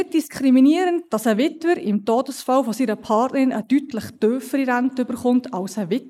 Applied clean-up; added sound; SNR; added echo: neural mask model Resemble Enhance denoiser.